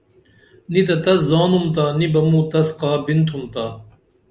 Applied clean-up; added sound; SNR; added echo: none; none; none; none.